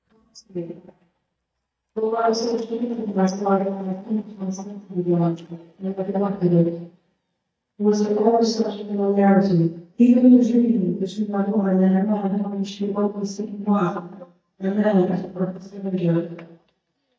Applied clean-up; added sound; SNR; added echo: neural mask model DeepFilterNet 3.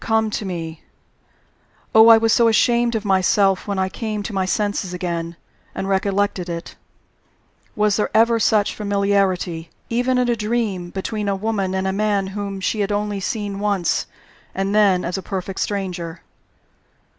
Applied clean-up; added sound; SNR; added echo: none; none; none; none.